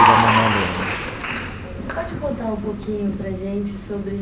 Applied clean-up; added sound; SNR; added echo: none; Applause / Crowd; -4 dB; none.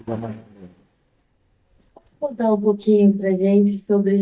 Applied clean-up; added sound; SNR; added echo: neural mask model DeepFilterNet 3.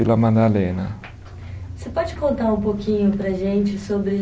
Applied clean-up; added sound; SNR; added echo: none; none; none; none.